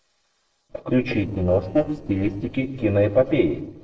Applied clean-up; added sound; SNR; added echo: neural separator model SepFormer DNS4.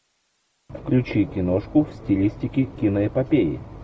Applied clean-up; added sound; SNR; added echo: none; none; none; none.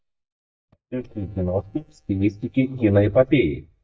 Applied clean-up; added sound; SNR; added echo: neural mask model DeepFilterNet 3.